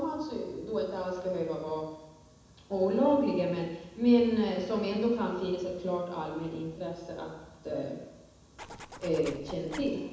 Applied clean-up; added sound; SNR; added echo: none; Zipper (clothing); 14 dB; reverberation time 1.1 s.